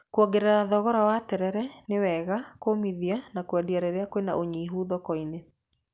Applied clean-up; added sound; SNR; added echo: none; none; none; none.